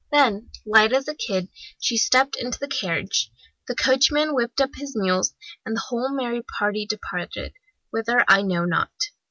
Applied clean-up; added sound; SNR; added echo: none; none; none; none.